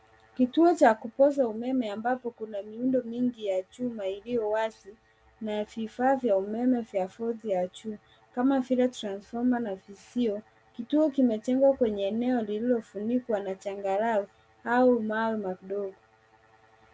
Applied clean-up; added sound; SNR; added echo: none; none; none; none.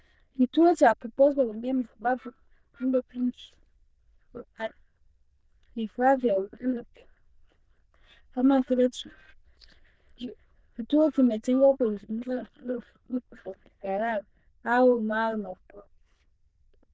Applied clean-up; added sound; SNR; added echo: neural diffusion model UNIVERSE++.